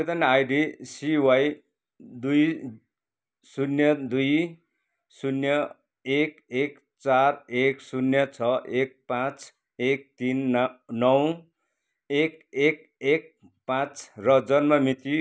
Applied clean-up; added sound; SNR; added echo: none; none; none; none.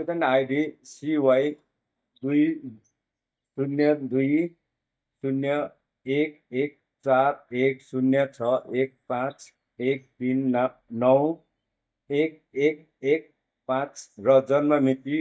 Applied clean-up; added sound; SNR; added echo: neural mask model DeepFilterNet 3.